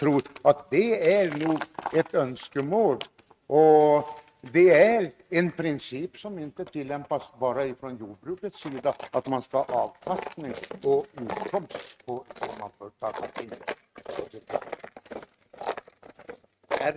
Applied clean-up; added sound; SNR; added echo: neural mask model RNNoise.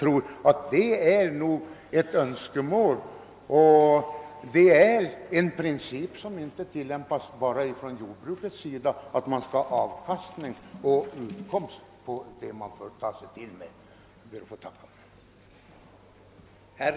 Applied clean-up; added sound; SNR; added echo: none; none; none; none.